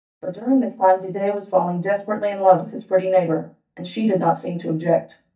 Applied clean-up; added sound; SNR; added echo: neural mask model DeepFilterNet 3.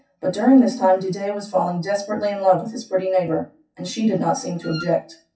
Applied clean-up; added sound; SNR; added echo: classical method WPE with log-MMSE.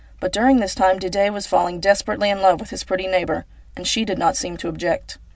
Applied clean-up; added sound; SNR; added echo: none; none; none; none.